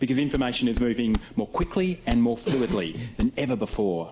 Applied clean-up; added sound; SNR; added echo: none; Walk, footsteps; 11 dB; none.